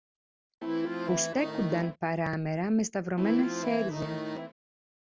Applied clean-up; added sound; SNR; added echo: none; Accordion; 2 dB; none.